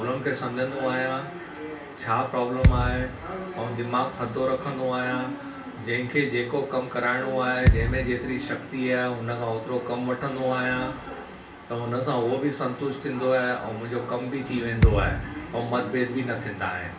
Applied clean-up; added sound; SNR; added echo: none; Thump, thud; -3 dB; reverberation time 0.4 s.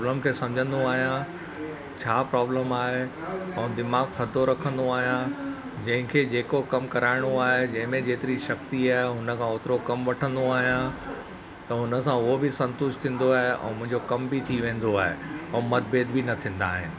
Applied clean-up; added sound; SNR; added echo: none; none; none; none.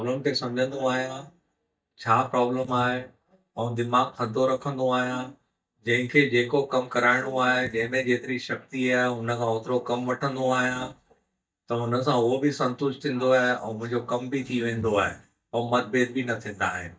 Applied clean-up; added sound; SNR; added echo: neural mask model DeepFilterNet 3.